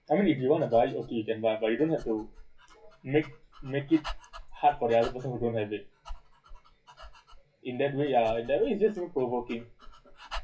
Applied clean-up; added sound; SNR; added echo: classical method WPE with log-MMSE.